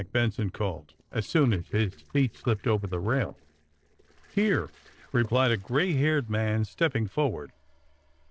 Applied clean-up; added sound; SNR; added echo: neural separator model SepFormer DNS4.